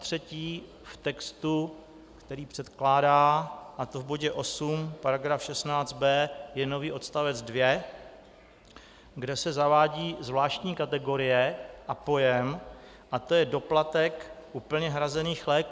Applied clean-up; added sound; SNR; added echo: none; none; none; none.